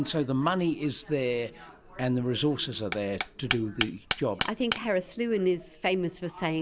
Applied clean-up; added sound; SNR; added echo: none; Hammer; 4 dB; none.